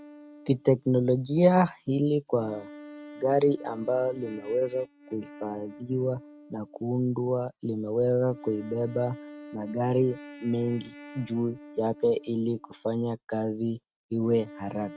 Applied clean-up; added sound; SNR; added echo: neural mask model RNNoise.